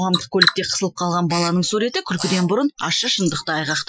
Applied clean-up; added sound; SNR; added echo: classical method Wiener filter.